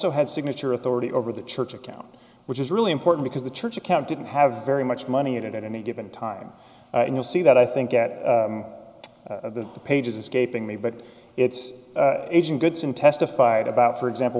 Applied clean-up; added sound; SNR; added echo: none; none; none; none.